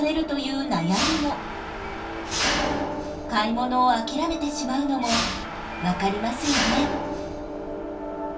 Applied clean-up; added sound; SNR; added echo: none; Mechanisms; 2 dB; reverberation time 0.2 s.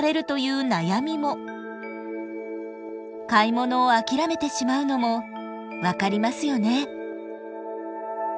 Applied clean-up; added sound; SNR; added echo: none; none; none; none.